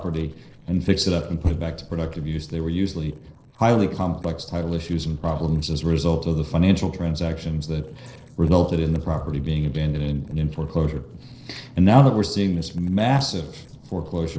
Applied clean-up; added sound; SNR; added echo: neural separator model SepFormer DNS4.